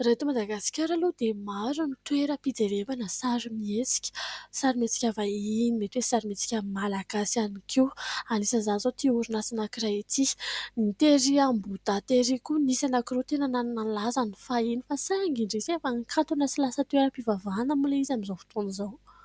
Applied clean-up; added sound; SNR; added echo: none; none; none; none.